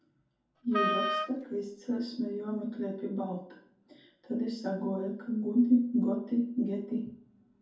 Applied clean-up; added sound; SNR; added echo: none; Wind instrument, woodwind instrument; 1 dB; reverberation time 0.6 s.